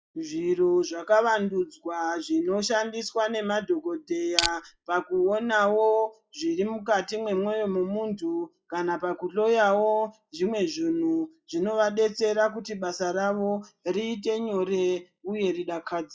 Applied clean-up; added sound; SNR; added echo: classical method log-MMSE.